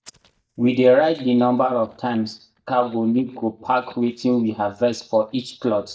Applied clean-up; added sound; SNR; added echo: neural mask model DeepFilterNet 3.